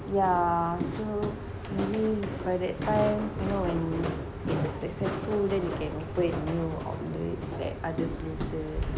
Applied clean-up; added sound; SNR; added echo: none; Walk, footsteps; 6 dB; none.